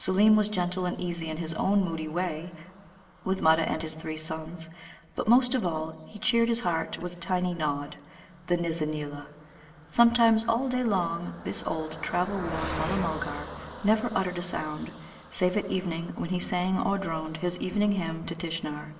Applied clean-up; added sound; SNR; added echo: none; Car passing by; 16 dB; reverberation time 2.0 s.